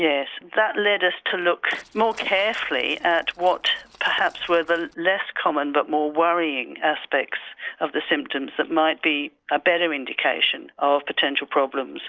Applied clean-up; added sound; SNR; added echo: neural separator model SepFormer DNS4.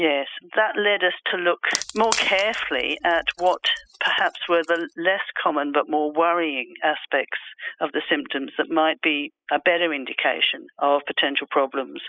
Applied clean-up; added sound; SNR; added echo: classical method spectral subtraction.